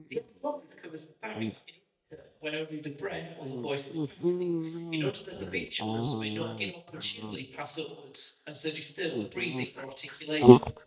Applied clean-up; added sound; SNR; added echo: neural mask model DeepFilterNet 3.